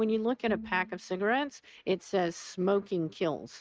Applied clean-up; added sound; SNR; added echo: neural mask model RNNoise.